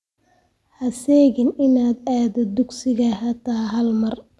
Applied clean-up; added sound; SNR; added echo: none; none; none; none.